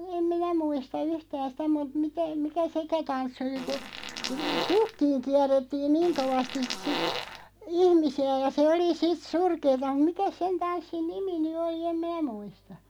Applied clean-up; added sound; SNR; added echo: none; Fart; 7 dB; none.